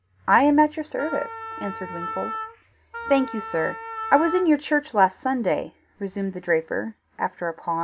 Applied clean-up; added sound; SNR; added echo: none; Wind instrument, woodwind instrument; 9 dB; none.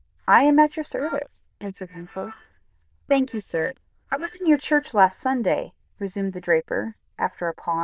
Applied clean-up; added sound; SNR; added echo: neural diffusion model UNIVERSE++.